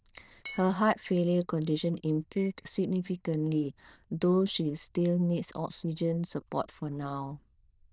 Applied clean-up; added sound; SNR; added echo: neural diffusion model UNIVERSE++.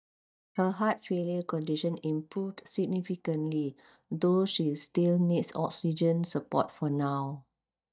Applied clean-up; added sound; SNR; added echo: neural mask model DeepFilterNet 3.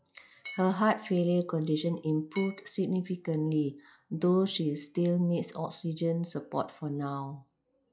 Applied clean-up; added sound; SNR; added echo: classical method log-MMSE.